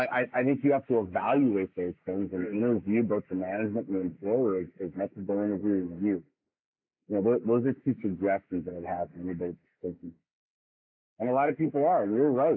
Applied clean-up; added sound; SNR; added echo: neural mask model Resemble Enhance denoiser.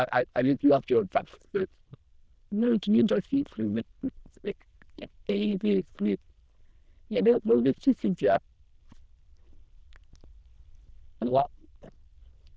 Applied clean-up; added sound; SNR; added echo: neural diffusion model UNIVERSE++.